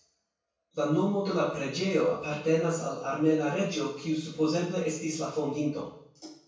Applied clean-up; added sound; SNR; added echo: none; none; none; reverberation time 0.6 s.